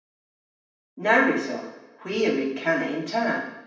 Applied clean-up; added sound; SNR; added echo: none; none; none; reverberation time 0.9 s.